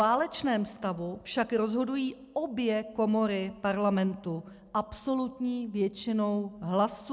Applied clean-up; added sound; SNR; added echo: none; none; none; none.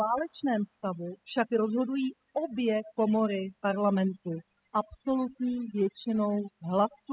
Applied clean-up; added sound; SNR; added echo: classical method spectral subtraction.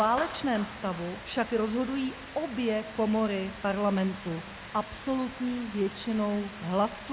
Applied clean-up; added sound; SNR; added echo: none; Rain + Clapping; 13 dB; none.